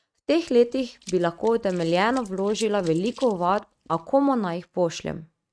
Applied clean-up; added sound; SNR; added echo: neural mask model RNNoise.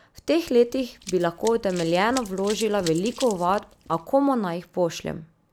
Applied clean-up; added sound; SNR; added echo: none; Run; 17 dB; none.